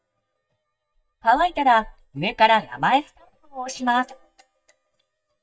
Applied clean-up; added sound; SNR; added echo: neural mask model DeepFilterNet 3.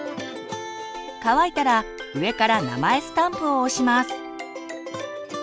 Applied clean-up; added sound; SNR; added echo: none; none; none; none.